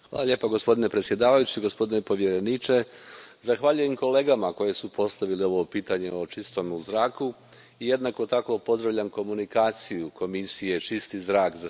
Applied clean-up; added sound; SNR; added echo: none; none; none; none.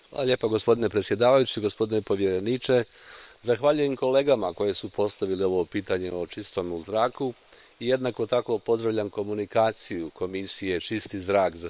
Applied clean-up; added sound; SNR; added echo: neural separator model SepFormer WHAM!.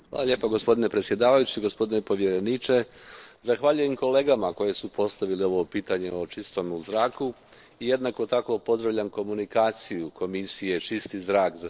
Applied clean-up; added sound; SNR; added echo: neural separator model SepFormer DNS4.